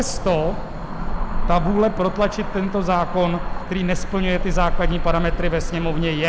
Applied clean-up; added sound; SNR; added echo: none; Cricket / Motor vehicle (road); 1 dB; none.